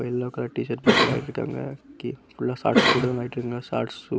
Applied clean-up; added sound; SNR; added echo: none; Cough; -3 dB; none.